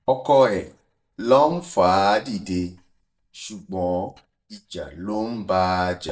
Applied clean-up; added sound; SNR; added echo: neural mask model DeepFilterNet 3.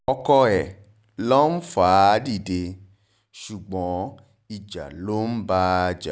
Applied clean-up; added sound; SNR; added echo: none; none; none; none.